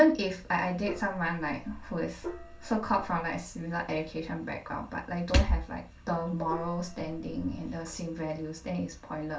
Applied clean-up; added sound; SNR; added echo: none; Gong; 12 dB; reverberation time 0.2 s.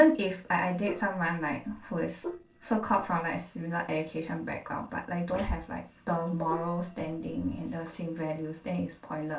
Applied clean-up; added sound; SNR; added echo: neural separator model SepFormer DNS4.